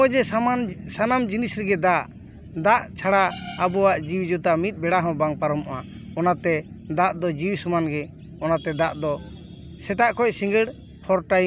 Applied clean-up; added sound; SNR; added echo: none; none; none; none.